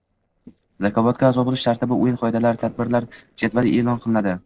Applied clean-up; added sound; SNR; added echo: neural separator model SepFormer DNS4.